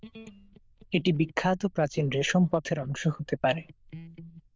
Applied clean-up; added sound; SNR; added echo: neural diffusion model UNIVERSE++.